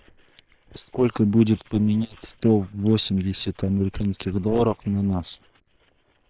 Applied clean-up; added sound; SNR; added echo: neural separator model SepFormer WHAM!.